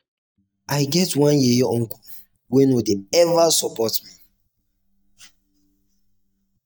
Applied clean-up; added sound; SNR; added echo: neural mask model DeepFilterNet 3.